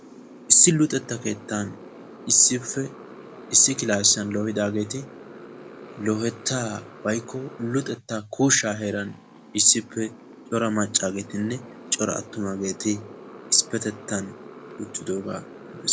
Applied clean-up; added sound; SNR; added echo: none; Motorcycle; 18 dB; none.